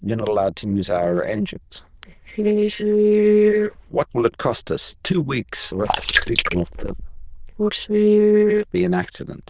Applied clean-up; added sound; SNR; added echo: neural diffusion model UNIVERSE++.